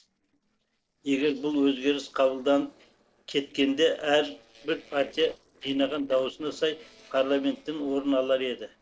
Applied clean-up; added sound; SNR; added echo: neural separator model SepFormer DNS4.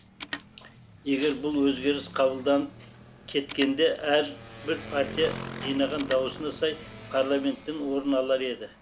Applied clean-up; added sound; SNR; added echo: none; Telephone + Motorcycle; 14 dB; none.